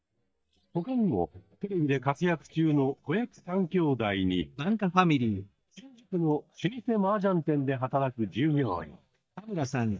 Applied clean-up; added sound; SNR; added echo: neural mask model DeepFilterNet 3.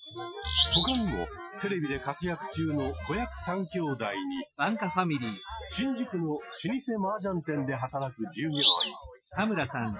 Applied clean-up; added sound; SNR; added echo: classical method Wiener filter.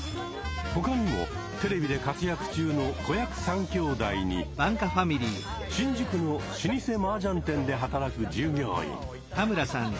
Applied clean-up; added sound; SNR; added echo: none; none; none; none.